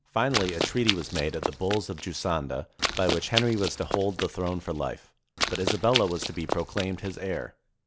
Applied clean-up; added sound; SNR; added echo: none; Run; 4 dB; none.